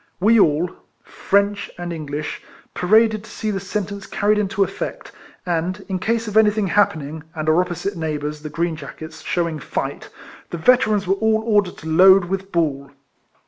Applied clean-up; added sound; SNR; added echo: none; none; none; none.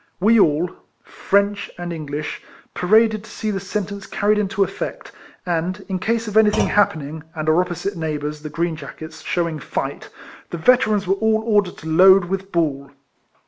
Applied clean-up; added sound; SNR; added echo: none; Thump, thud; 12 dB; none.